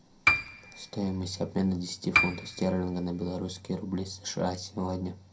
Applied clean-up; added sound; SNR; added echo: none; Piano; -1 dB; reverberation time 0.2 s.